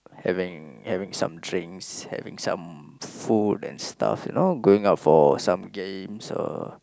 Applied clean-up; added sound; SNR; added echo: none; none; none; none.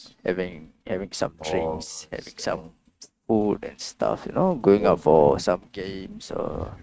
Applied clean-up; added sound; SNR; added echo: neural mask model RNNoise.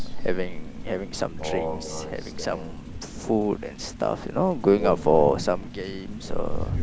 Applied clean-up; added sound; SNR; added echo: none; Crow; 3 dB; none.